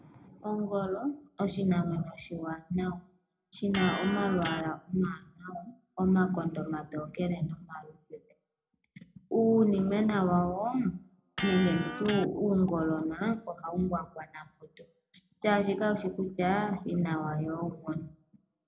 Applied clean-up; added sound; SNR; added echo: none; Electric guitar; 10 dB; reverberation time 0.2 s.